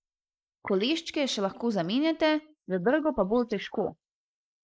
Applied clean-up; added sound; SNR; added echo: neural mask model Resemble Enhance denoiser.